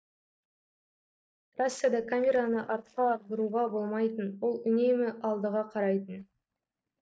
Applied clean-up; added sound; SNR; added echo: neural mask model DeepFilterNet 3.